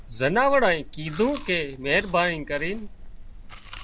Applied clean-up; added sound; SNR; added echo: none; Chewing, mastication; 10 dB; none.